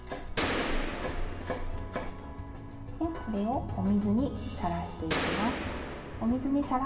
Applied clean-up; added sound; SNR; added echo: none; Gunshot, gunfire; 4 dB; reverberation time 2.4 s.